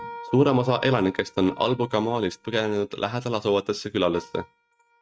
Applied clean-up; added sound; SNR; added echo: neural mask model RNNoise.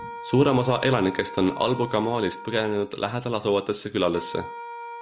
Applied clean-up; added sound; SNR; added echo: none; Wind instrument, woodwind instrument; 14 dB; none.